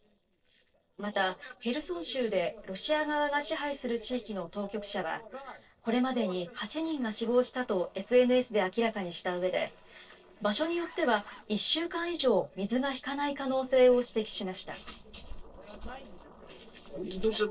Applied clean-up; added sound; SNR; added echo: neural separator model SepFormer DNS4.